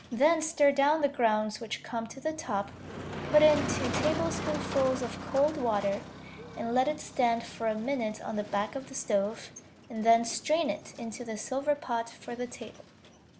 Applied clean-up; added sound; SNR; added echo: none; Motor vehicle (road); 10 dB; none.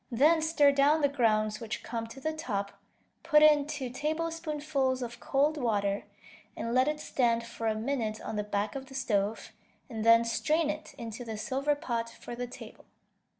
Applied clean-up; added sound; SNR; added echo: none; none; none; none.